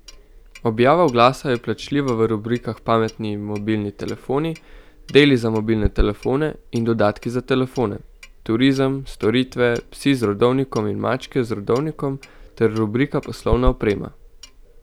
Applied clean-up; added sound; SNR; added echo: none; Clock; 12 dB; none.